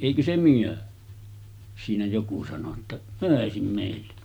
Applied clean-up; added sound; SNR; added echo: none; none; none; none.